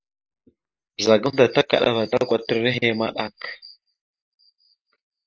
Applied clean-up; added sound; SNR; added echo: neural mask model Resemble Enhance denoiser.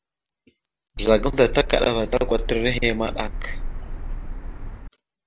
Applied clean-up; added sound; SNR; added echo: none; Car; 4 dB; none.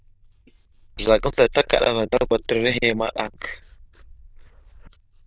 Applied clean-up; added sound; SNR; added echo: neural diffusion model UNIVERSE++.